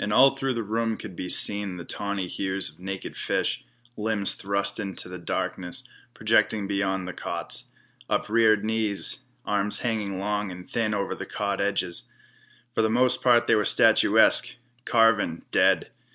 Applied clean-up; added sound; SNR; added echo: none; none; none; none.